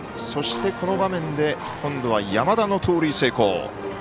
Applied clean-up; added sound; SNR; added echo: none; Drill; 18 dB; none.